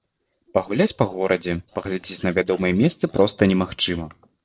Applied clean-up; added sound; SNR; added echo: neural separator model SepFormer DNS4.